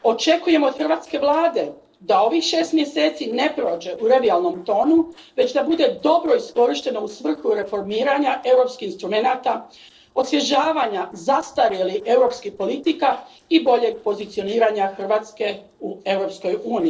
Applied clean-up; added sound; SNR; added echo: neural separator model SepFormer DNS4.